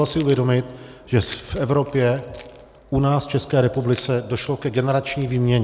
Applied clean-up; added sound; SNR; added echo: none; Keys jangling; 17 dB; none.